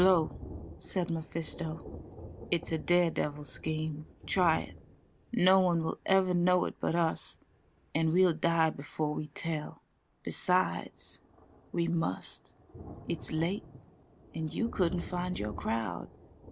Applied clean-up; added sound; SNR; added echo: none; Thunder; 16 dB; none.